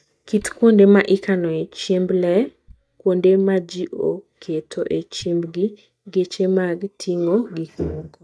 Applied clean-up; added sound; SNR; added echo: neural mask model DeepFilterNet 3.